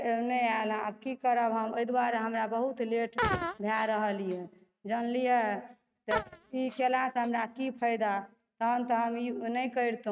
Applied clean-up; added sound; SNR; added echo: neural mask model RNNoise.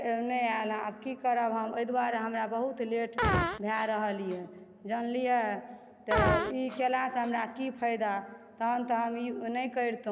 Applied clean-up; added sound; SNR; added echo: none; Fart; 3 dB; none.